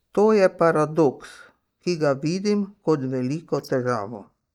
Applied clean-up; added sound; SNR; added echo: neural mask model DeepFilterNet 3.